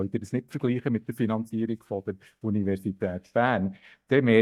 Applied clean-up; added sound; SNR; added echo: neural mask model DeepFilterNet 3.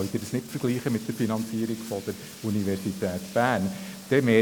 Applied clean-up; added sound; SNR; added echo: none; Bathtub (filling or washing); 18 dB; none.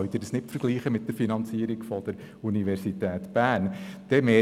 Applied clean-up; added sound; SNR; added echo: none; none; none; none.